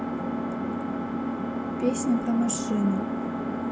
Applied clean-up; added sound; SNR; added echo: none; Engine; -1 dB; reverberation time 0.2 s.